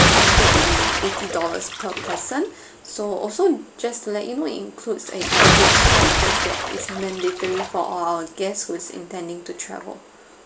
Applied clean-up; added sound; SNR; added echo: none; Bathtub (filling or washing) / Splash, splatter; -5 dB; none.